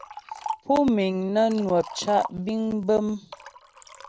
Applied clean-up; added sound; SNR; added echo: none; Liquid; 15 dB; none.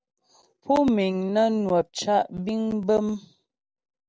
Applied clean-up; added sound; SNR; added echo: none; none; none; none.